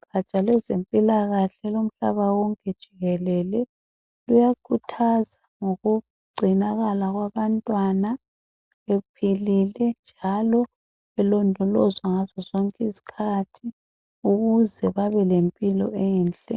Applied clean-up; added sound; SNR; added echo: none; none; none; none.